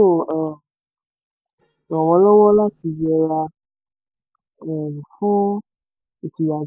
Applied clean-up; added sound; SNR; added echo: neural mask model DeepFilterNet 3.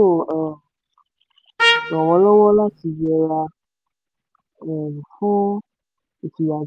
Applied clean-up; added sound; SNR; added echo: none; Trumpet; 1 dB; none.